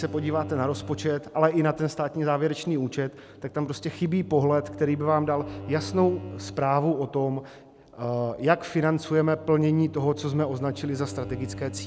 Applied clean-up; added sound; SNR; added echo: none; Bowed string instrument; 15 dB; none.